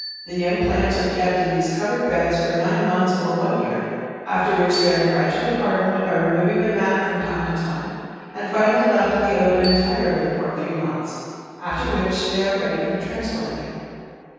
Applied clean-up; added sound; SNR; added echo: none; Bicycle bell; 18 dB; reverberation time 2.2 s.